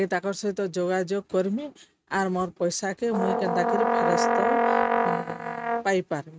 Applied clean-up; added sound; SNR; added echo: neural mask model RNNoise.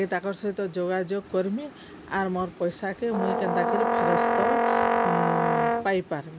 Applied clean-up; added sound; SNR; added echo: none; Brass instrument; -5 dB; none.